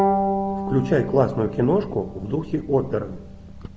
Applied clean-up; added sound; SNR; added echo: none; Bowed string instrument; 4 dB; none.